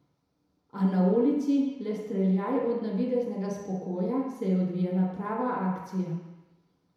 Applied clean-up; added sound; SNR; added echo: none; none; none; reverberation time 1.0 s.